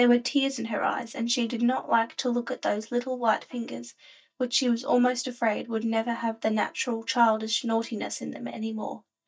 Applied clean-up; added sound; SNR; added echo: neural mask model DeepFilterNet 3.